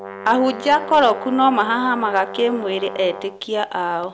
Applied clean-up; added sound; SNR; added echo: none; Brass instrument; 14 dB; none.